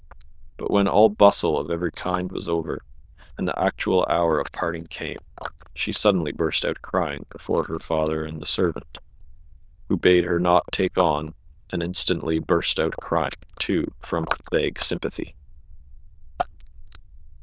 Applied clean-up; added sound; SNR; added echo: neural diffusion model UNIVERSE++.